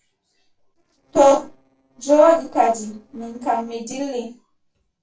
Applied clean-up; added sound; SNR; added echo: neural separator model SepFormer DNS4.